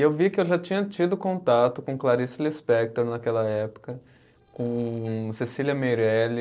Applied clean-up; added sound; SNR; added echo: neural separator model SepFormer DNS4.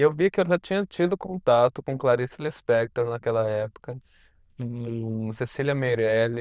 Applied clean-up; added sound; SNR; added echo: neural diffusion model UNIVERSE++.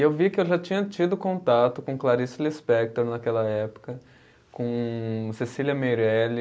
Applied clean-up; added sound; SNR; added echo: none; none; none; none.